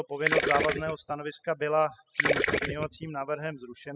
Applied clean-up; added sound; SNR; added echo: classical method spectral subtraction.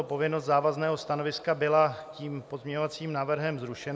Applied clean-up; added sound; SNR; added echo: none; none; none; none.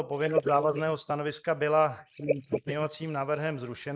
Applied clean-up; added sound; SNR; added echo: neural mask model Resemble Enhance denoiser.